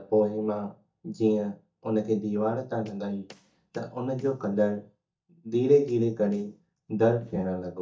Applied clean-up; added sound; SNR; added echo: neural mask model DeepFilterNet 3.